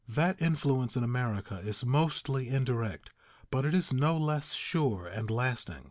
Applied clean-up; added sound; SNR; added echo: none; none; none; none.